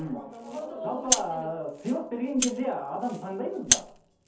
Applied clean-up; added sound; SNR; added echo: none; Rattle (instrument); 1 dB; reverberation time 0.5 s.